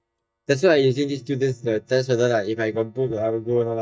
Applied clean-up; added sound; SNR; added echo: neural mask model DeepFilterNet 3.